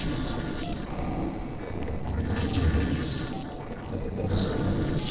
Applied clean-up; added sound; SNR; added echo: neural separator model SepFormer DNS4.